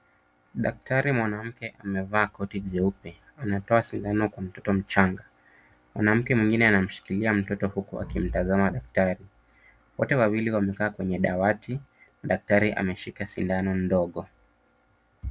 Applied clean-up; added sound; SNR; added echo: none; none; none; none.